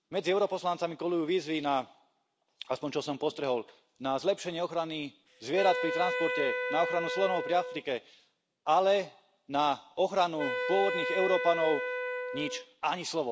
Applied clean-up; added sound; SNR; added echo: none; Wind instrument, woodwind instrument; 3 dB; none.